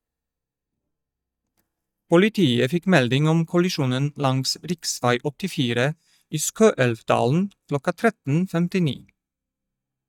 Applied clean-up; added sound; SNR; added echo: neural mask model DeepFilterNet 3.